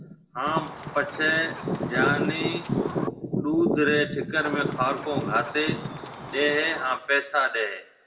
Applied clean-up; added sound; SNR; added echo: none; Chicken, rooster; 13 dB; reverberation time 0.6 s.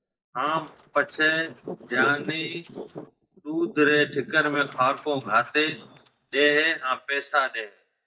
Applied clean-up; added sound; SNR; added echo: neural mask model DeepFilterNet 3.